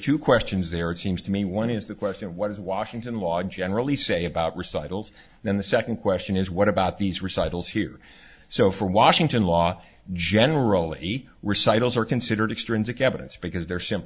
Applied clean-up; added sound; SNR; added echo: none; none; none; none.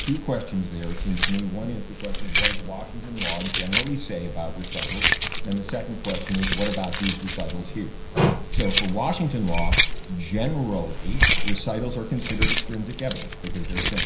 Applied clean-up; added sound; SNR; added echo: none; Keys jangling; -4 dB; reverberation time 0.5 s.